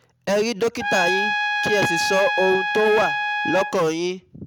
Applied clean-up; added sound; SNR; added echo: none; Trumpet; 1 dB; none.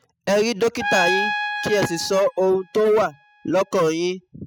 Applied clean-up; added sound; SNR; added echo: classical method spectral subtraction.